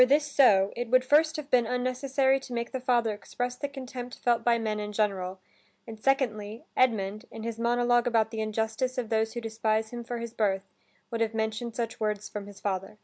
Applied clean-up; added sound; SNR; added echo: none; none; none; none.